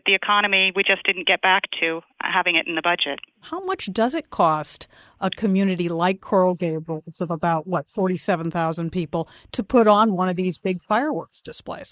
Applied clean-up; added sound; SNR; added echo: neural mask model Resemble Enhance denoiser.